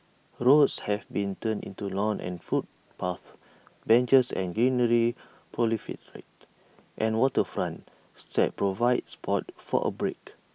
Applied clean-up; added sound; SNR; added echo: none; none; none; none.